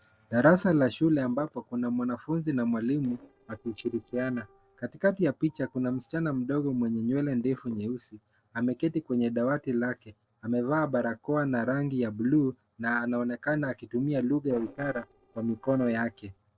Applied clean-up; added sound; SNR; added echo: neural separator model SepFormer DNS4.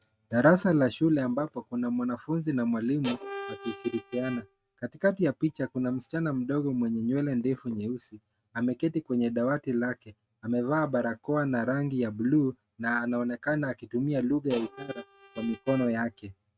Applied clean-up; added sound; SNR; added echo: neural mask model RNNoise.